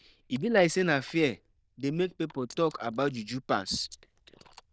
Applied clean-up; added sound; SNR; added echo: neural diffusion model UNIVERSE++.